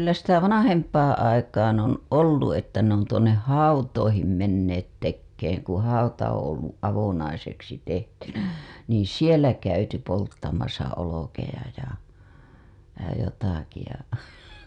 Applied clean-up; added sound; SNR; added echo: none; none; none; none.